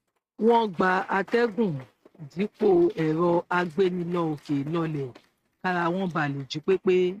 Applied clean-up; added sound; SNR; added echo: neural mask model RNNoise.